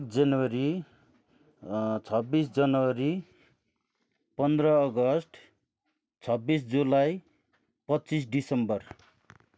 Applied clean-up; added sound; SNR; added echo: none; none; none; none.